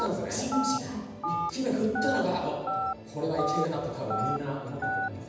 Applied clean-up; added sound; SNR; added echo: none; Telephone; 3 dB; reverberation time 1.1 s.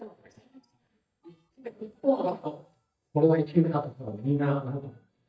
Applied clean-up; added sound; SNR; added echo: neural mask model DeepFilterNet 3.